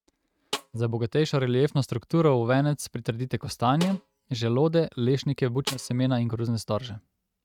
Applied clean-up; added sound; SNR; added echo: neural mask model RNNoise.